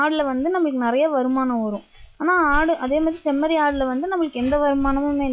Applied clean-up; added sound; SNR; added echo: classical method log-MMSE.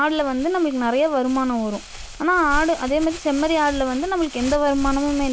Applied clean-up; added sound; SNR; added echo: none; Crumpling, crinkling; 12 dB; none.